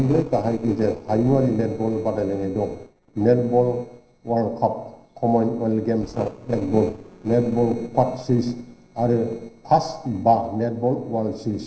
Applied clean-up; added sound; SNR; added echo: neural separator model SepFormer DNS4.